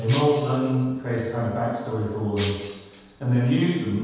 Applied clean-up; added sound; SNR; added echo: none; Shatter; 10 dB; reverberation time 1.2 s.